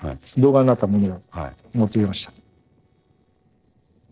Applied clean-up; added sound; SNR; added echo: neural separator model SepFormer DNS4.